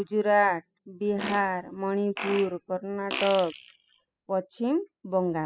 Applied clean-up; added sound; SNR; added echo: classical method spectral subtraction.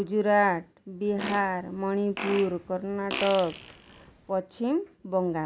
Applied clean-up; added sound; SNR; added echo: none; Fart; 11 dB; none.